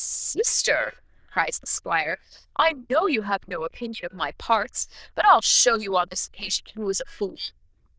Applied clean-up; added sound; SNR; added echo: neural diffusion model UNIVERSE++.